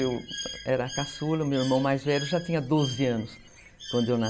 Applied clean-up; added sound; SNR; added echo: none; Bird; 13 dB; none.